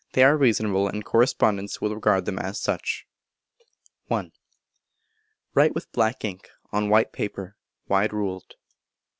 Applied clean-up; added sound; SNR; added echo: none; none; none; none.